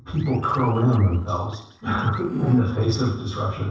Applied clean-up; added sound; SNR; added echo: neural separator model SepFormer DNS4.